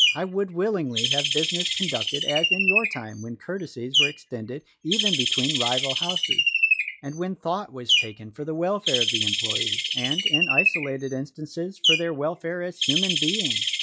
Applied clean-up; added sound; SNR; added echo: classical method log-MMSE.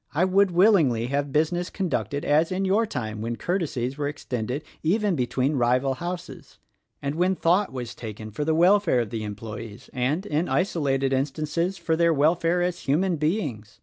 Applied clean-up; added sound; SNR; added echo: none; none; none; none.